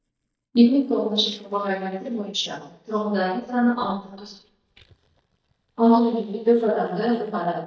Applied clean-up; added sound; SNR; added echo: neural mask model DeepFilterNet 3.